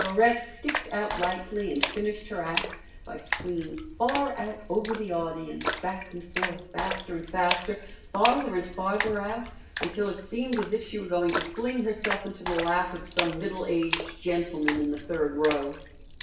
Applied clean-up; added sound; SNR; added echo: none; Splash, splatter; 4 dB; reverberation time 0.7 s.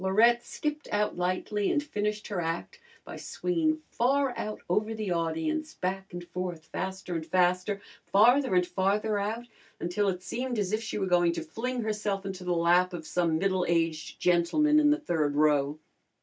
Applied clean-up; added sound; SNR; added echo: none; none; none; none.